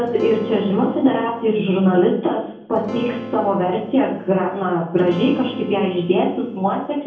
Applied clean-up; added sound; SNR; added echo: none; Acoustic guitar / Strum; 15 dB; reverberation time 0.7 s.